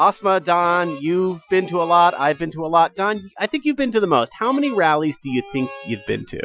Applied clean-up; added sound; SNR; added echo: classical method Wiener filter.